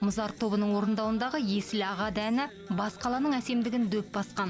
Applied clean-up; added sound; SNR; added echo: none; none; none; none.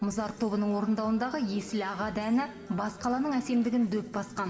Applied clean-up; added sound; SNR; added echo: none; none; none; reverberation time 1.8 s.